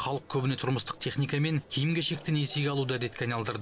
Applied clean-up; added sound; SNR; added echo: none; none; none; none.